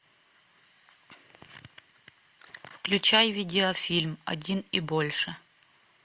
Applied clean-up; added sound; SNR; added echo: none; none; none; none.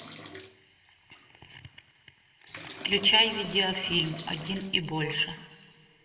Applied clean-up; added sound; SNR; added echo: none; Bathtub (filling or washing) / Liquid; 17 dB; reverberation time 1.1 s.